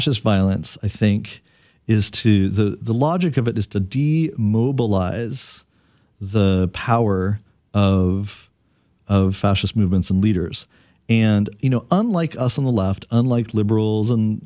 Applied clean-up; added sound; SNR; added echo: none; none; none; none.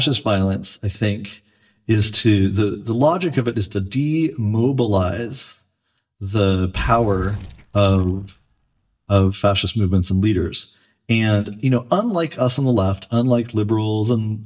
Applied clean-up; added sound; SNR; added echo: neural mask model DeepFilterNet 3.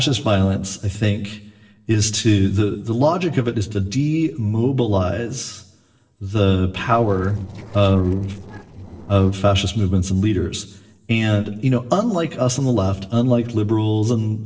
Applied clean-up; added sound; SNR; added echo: neural separator model SepFormer DNS4.